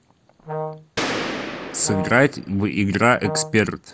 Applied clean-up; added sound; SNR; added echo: none; Gunshot, gunfire + Brass instrument; 7 dB; none.